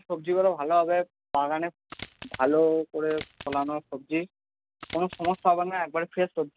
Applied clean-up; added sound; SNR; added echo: none; Coin (dropping); 14 dB; none.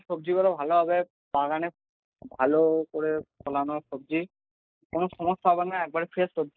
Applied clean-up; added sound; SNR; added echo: neural mask model Resemble Enhance denoiser.